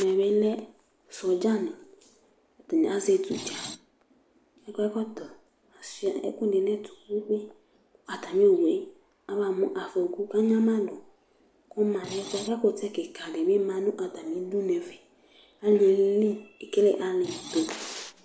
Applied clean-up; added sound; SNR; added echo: none; Screech; 13 dB; none.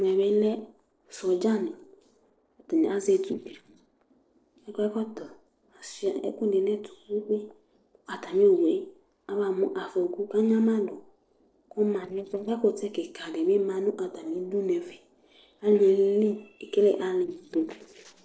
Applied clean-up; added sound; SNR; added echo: neural separator model SepFormer DNS4.